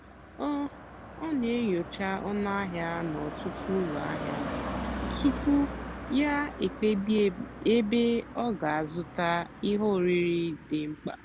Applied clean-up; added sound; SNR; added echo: none; Car passing by; 9 dB; none.